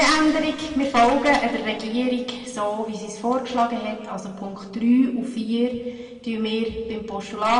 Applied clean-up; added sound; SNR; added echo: none; none; none; reverberation time 1.5 s.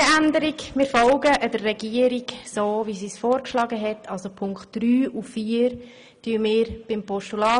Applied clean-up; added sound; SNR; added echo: none; none; none; none.